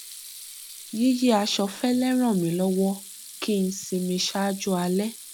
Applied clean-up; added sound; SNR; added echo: none; Sink (filling or washing) / Water tap, faucet; 17 dB; none.